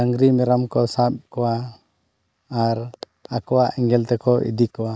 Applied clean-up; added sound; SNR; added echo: neural mask model Resemble Enhance denoiser.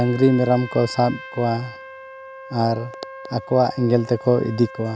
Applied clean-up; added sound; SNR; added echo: none; Trumpet; 16 dB; none.